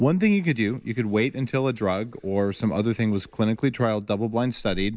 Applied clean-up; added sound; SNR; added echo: neural mask model Resemble Enhance denoiser.